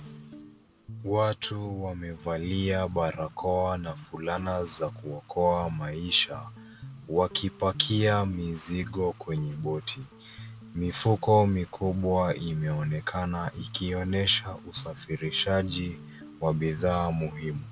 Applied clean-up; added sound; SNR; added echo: none; Guitar; 17 dB; none.